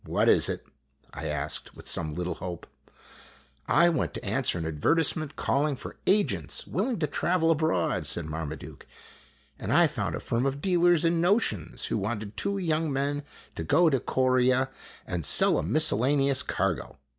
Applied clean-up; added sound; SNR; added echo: none; none; none; none.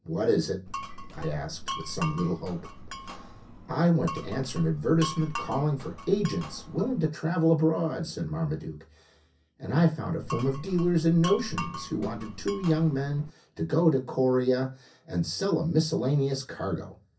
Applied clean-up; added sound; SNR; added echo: none; Glass; 11 dB; reverberation time 0.3 s.